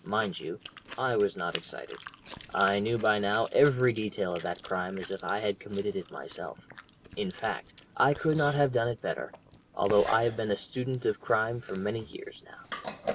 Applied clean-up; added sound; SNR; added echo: none; Chewing, mastication; 15 dB; none.